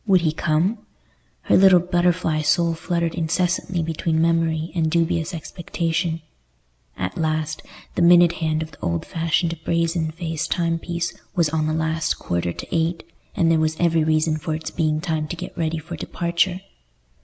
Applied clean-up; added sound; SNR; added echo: none; none; none; none.